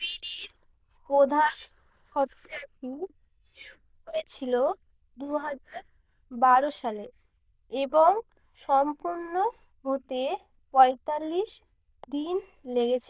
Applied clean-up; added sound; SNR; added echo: neural diffusion model UNIVERSE++.